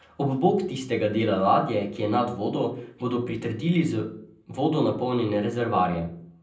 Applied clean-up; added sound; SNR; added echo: none; none; none; reverberation time 0.6 s.